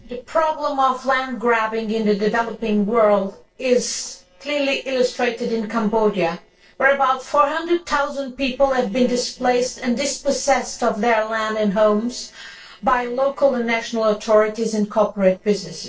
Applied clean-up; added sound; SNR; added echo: neural separator model SepFormer DNS4.